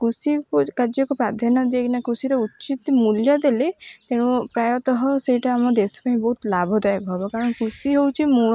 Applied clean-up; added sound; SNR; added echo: none; none; none; none.